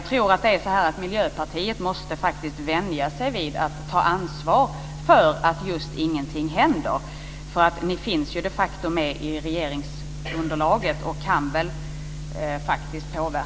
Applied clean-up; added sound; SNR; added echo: none; none; none; none.